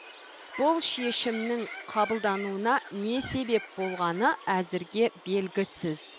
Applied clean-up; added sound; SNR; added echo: none; Bird; 14 dB; none.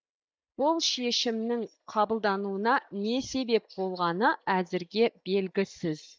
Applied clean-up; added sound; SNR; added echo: neural mask model DeepFilterNet 3.